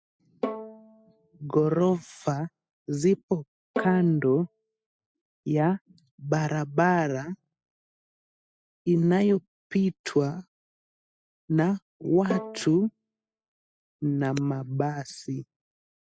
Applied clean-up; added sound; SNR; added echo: classical method spectral subtraction.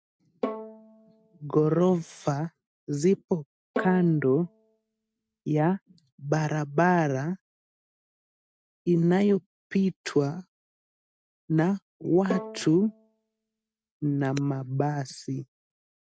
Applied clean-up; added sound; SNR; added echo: neural mask model RNNoise.